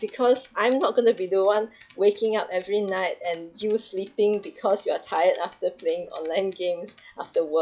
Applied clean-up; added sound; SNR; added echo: classical method log-MMSE.